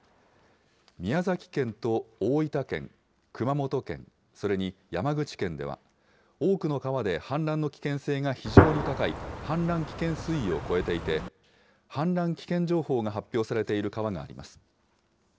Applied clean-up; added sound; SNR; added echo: none; Gunshot, gunfire; -4 dB; none.